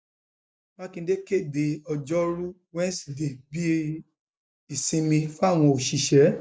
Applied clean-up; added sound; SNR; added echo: none; none; none; none.